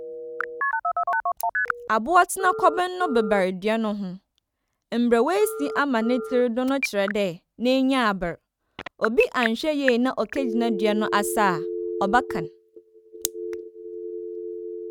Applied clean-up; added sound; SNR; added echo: neural mask model RNNoise.